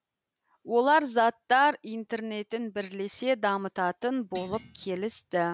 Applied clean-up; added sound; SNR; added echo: none; Thump, thud; 18 dB; none.